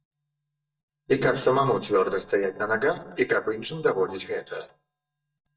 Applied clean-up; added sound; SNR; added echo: neural mask model DeepFilterNet 3.